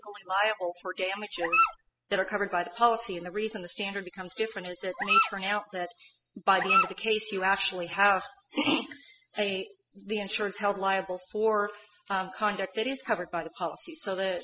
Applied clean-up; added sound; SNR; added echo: classical method spectral subtraction.